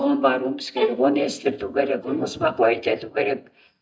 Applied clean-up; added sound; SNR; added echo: neural mask model DeepFilterNet 3.